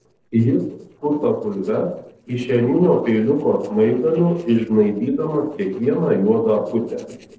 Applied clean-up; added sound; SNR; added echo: neural separator model SepFormer DNS4.